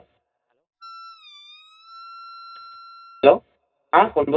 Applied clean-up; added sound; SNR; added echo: none; Wind instrument, woodwind instrument; 20 dB; reverberation time 0.4 s.